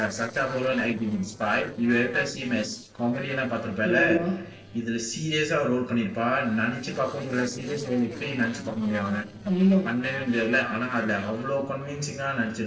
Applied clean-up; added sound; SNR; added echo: neural separator model SepFormer DNS4.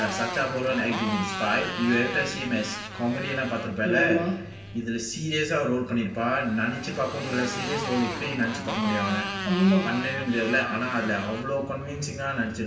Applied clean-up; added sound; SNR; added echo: none; Motorcycle; 9 dB; reverberation time 0.9 s.